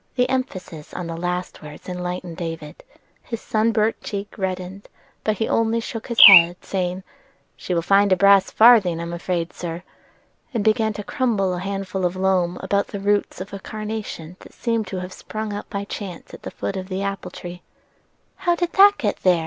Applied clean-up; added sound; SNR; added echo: none; Bird; -3 dB; none.